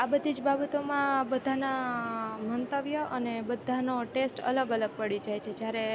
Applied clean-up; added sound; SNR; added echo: none; none; none; none.